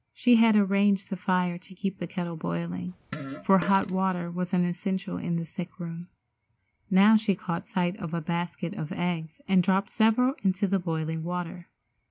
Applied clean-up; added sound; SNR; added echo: none; Fart; 13 dB; none.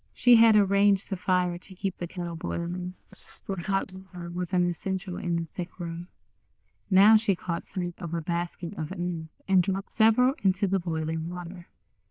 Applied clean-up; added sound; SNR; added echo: neural diffusion model UNIVERSE++.